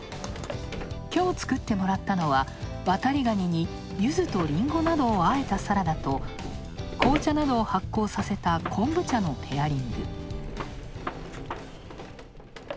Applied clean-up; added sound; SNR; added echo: none; Gunshot, gunfire + Sliding door; 11 dB; none.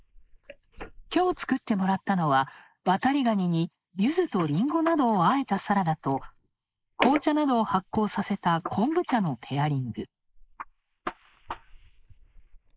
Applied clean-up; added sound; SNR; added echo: neural mask model Resemble Enhance denoiser.